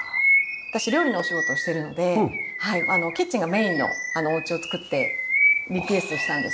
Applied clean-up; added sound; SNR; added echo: none; Bird vocalization, bird call, bird song; 0 dB; none.